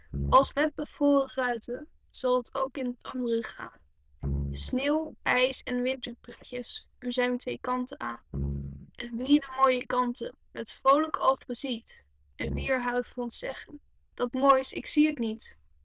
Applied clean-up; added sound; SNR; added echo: neural diffusion model UNIVERSE++.